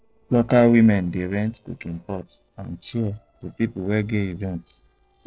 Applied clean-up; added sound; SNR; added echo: neural separator model SepFormer DNS4.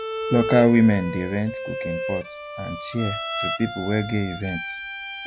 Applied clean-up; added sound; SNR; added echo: none; Bowed string instrument; 7 dB; none.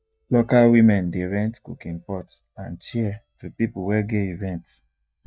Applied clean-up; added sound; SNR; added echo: neural mask model DeepFilterNet 3.